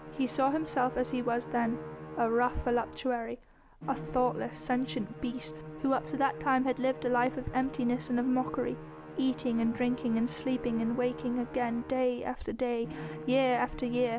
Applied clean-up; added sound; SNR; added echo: none; Musical instrument; 12 dB; none.